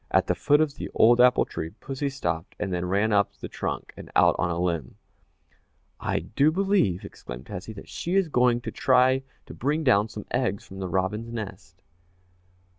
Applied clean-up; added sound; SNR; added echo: none; none; none; none.